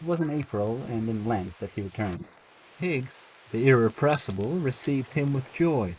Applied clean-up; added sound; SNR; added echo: neural mask model Resemble Enhance denoiser.